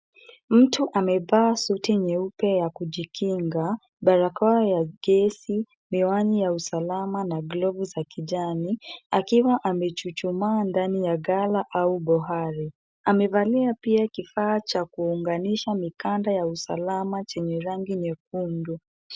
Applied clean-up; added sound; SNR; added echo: none; none; none; none.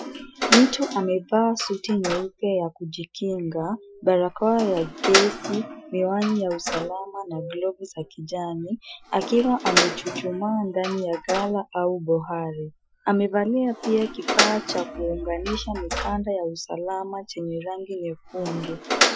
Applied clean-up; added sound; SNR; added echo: classical method Wiener filter.